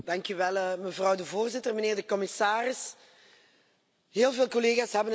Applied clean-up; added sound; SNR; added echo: none; none; none; none.